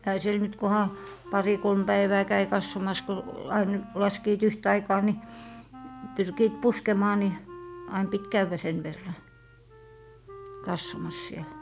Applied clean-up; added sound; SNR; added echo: none; Wind instrument, woodwind instrument; 17 dB; none.